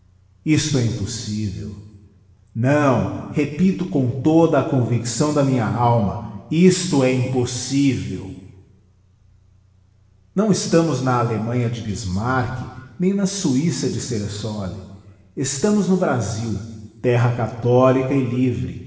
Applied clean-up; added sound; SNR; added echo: none; none; none; reverberation time 1.4 s.